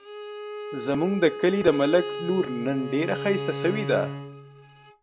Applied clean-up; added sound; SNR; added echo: none; Bowed string instrument + Bowed string instrument; 8 dB; none.